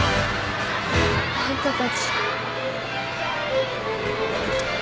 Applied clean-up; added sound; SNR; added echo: none; Wind instrument, woodwind instrument; 17 dB; none.